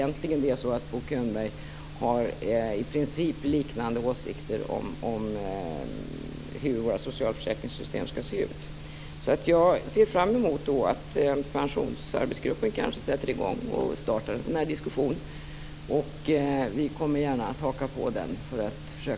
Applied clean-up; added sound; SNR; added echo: none; none; none; none.